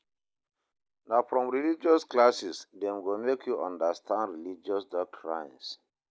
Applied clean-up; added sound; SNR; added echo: none; none; none; none.